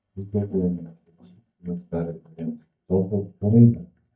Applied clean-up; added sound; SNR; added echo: neural mask model DeepFilterNet 3.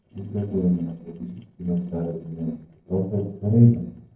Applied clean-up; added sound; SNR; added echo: neural separator model SepFormer DNS4.